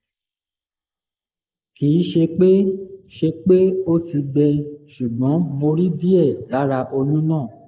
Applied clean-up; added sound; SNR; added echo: neural mask model Resemble Enhance denoiser.